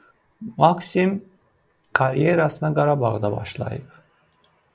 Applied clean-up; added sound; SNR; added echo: none; none; none; none.